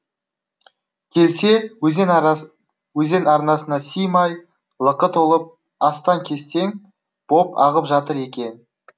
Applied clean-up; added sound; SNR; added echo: none; none; none; none.